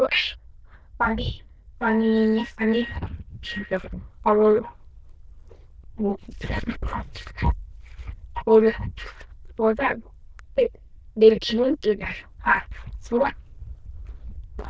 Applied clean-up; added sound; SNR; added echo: neural diffusion model UNIVERSE++.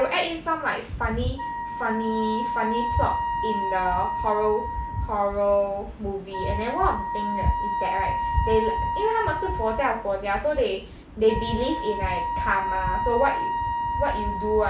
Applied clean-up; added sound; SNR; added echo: none; Wind instrument, woodwind instrument; 3 dB; none.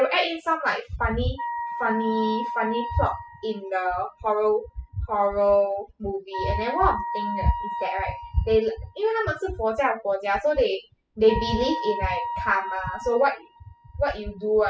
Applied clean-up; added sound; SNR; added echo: classical method spectral subtraction.